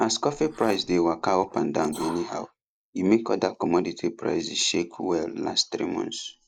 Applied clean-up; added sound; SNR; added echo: neural mask model Resemble Enhance denoiser.